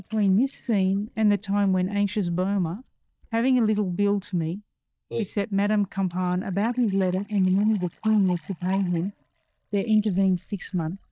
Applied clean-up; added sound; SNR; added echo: neural mask model DeepFilterNet 3.